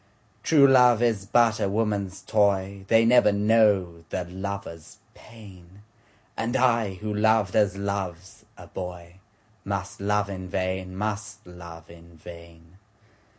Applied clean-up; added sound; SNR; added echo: none; none; none; none.